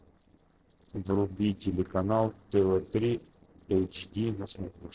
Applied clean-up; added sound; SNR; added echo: neural separator model SepFormer DNS4.